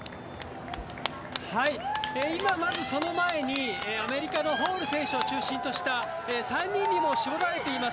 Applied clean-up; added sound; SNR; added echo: none; none; none; none.